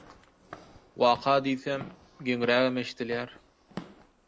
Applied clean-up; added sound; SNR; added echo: none; Walk, footsteps / Siren; 19 dB; none.